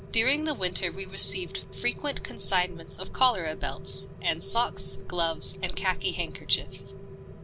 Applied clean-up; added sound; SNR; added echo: none; Rain; 11 dB; none.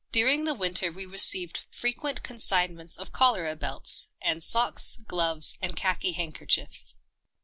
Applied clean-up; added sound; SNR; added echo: none; none; none; none.